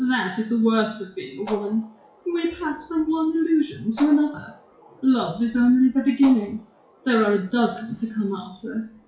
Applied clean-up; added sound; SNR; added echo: classical method WPE with log-MMSE.